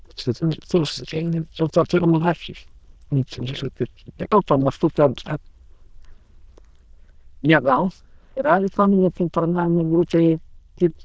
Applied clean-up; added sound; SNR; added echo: neural diffusion model UNIVERSE++.